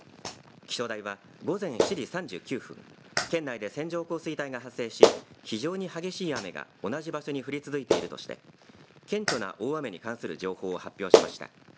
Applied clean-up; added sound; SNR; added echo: none; Clapping; -3 dB; none.